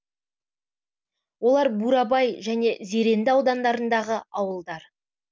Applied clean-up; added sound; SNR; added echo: none; none; none; none.